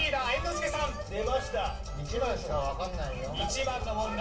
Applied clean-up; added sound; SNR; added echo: none; none; none; reverberation time 0.3 s.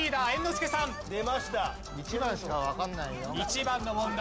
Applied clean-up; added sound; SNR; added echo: none; none; none; none.